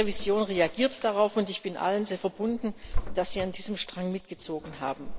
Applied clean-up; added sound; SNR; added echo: none; Drawer open or close; 6 dB; none.